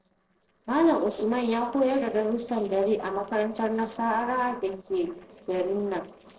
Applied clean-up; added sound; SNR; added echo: neural separator model SepFormer DNS4.